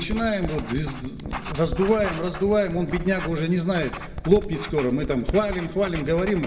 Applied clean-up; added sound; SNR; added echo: none; Writing; 9 dB; reverberation time 1.8 s.